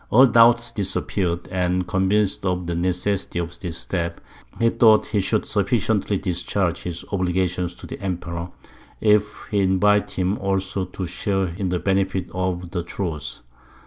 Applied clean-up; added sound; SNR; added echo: none; none; none; none.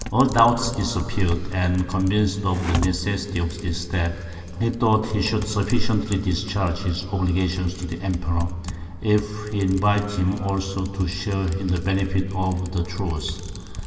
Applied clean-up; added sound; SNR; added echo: none; Typing; 12 dB; reverberation time 2.7 s.